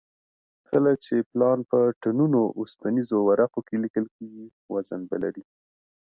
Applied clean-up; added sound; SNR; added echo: none; none; none; none.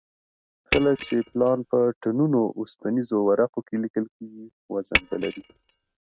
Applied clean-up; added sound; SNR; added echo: neural mask model RNNoise.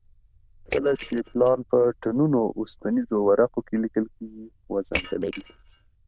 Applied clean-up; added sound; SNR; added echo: neural diffusion model UNIVERSE++.